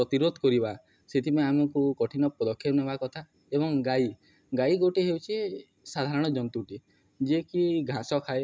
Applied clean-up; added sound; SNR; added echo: none; none; none; none.